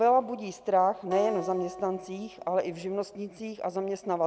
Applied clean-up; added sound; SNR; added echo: none; Acoustic guitar; 13 dB; none.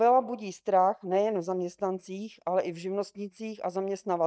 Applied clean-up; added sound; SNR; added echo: neural mask model DeepFilterNet 3.